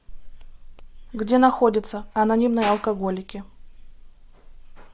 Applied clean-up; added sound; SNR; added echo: none; none; none; none.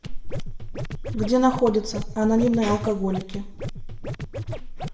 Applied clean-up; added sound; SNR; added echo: none; Scratching (performance technique); 10 dB; reverberation time 0.5 s.